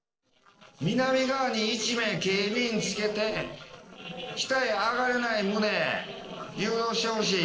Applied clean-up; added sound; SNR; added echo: neural separator model SepFormer DNS4.